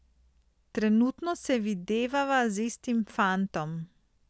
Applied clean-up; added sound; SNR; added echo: none; none; none; none.